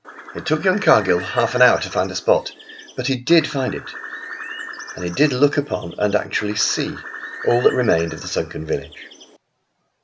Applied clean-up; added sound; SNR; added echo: none; Bird; 14 dB; none.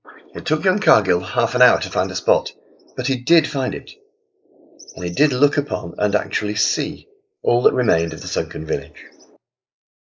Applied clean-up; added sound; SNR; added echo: neural mask model Resemble Enhance denoiser.